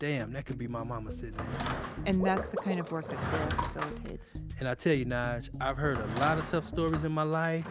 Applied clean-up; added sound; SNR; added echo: none; Drawer open or close / Wood + Water / Liquid; 6 dB; none.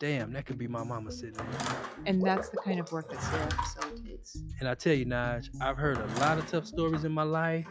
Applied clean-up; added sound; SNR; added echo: classical method log-MMSE.